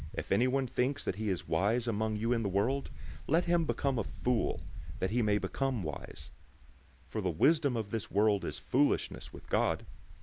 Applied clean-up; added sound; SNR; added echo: none; Wind; 10 dB; none.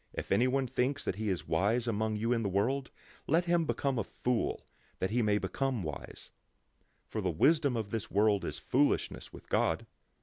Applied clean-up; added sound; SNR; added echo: none; none; none; none.